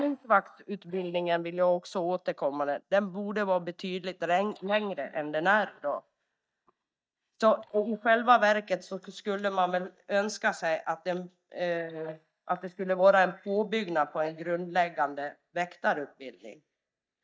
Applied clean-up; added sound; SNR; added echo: neural mask model DeepFilterNet 3.